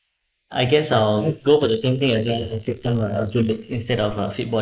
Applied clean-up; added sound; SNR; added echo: neural mask model Resemble Enhance denoiser.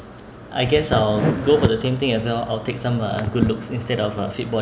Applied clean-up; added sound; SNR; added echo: none; none; none; none.